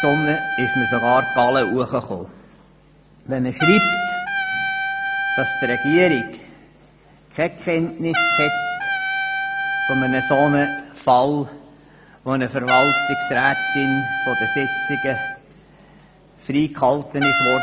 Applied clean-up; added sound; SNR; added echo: none; Trumpet; 2 dB; none.